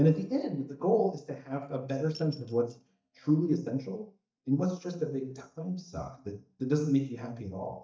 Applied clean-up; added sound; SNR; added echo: neural mask model DeepFilterNet 3.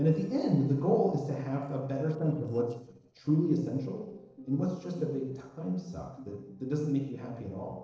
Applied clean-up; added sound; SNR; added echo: neural separator model SepFormer DNS4.